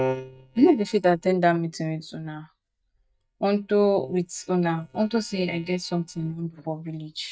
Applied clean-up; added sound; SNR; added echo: neural mask model DeepFilterNet 3.